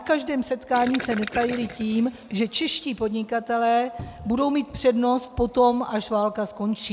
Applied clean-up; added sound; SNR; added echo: none; Cupboard open or close + Gurgling; 13 dB; none.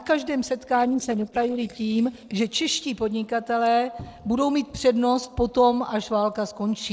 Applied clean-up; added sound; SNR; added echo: neural separator model SepFormer DNS4.